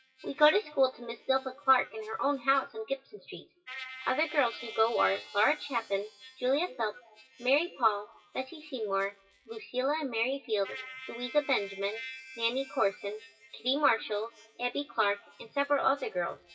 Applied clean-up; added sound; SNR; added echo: classical method WPE with log-MMSE.